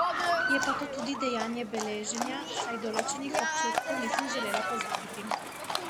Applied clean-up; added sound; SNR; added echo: none; Livestock, farm animals, working animals; -4 dB; none.